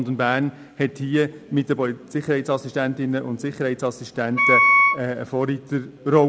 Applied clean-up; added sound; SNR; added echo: none; Wind instrument, woodwind instrument; -5 dB; none.